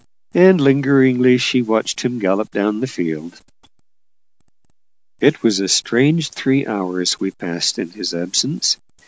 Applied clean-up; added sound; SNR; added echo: none; none; none; none.